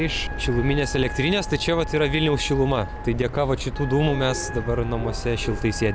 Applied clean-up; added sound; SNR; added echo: none; Wind instrument, woodwind instrument + Subway, metro, underground; 13 dB; none.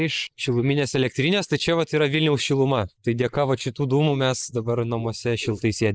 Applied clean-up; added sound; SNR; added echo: neural mask model Resemble Enhance denoiser.